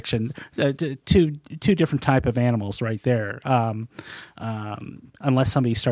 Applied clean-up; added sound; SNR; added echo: none; none; none; none.